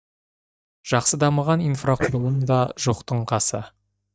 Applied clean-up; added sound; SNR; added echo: neural mask model DeepFilterNet 3.